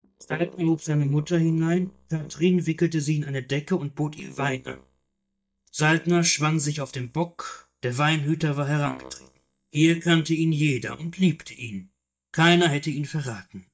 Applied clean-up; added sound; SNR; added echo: neural mask model DeepFilterNet 3.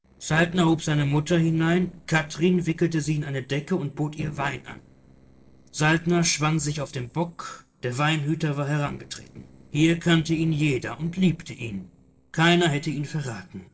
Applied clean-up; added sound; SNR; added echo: neural separator model SepFormer DNS4.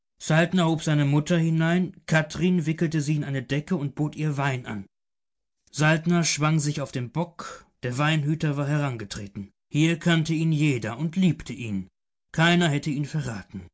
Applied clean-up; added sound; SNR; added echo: none; none; none; none.